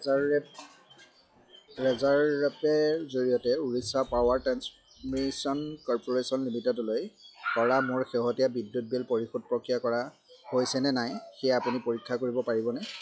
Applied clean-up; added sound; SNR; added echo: classical method log-MMSE.